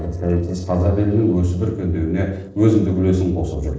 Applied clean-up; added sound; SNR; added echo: neural separator model SepFormer DNS4.